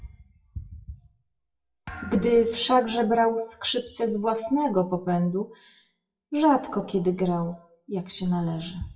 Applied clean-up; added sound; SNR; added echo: classical method WPE with log-MMSE.